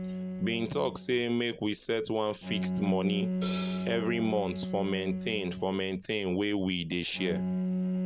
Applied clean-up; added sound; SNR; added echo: none; Bowed string instrument + Hi-hat; 3 dB; none.